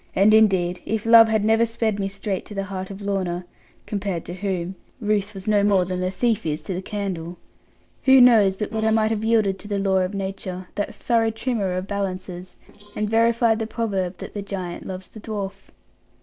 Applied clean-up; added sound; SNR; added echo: neural separator model SepFormer DNS4.